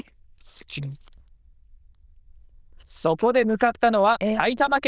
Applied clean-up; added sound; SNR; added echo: neural diffusion model UNIVERSE++.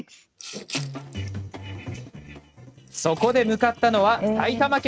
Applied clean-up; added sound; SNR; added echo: neural mask model RNNoise.